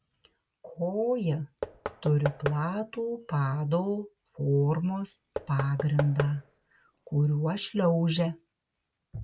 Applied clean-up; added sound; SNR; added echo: none; Knock / Wood; 9 dB; none.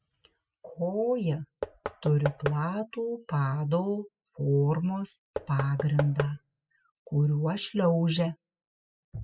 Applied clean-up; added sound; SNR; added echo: classical method spectral subtraction.